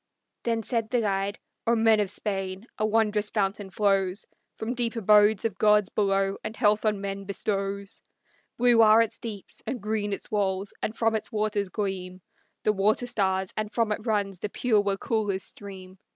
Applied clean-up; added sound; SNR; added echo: none; none; none; none.